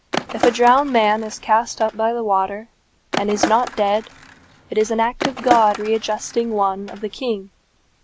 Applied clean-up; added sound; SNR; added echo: none; Skateboard; 8 dB; none.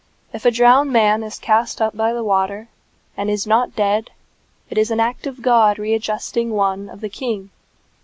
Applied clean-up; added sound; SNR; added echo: none; none; none; none.